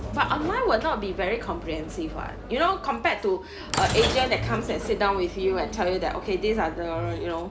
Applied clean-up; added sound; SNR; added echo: none; Sliding door / Train; 8 dB; none.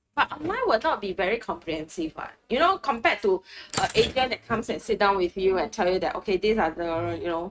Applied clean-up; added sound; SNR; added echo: neural mask model RNNoise.